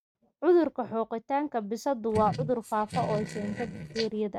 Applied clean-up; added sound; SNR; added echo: neural mask model RNNoise.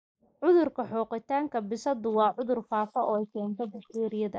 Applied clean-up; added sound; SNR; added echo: neural mask model Resemble Enhance denoiser.